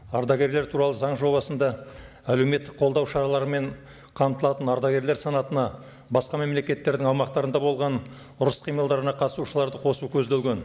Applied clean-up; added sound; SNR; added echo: none; none; none; none.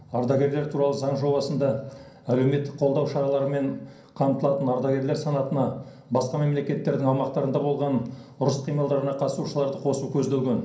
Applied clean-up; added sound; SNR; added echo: none; none; none; reverberation time 0.6 s.